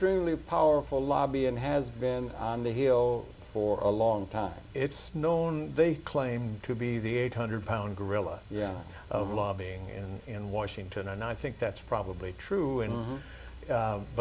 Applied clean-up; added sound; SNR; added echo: none; none; none; reverberation time 0.4 s.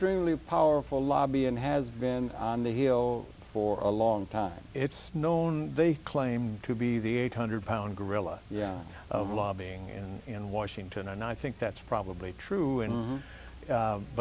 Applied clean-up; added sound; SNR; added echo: none; none; none; none.